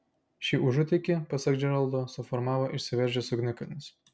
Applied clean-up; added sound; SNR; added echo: none; none; none; none.